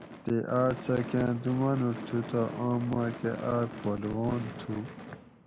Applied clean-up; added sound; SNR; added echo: none; Gunshot, gunfire / Fireworks; 12 dB; none.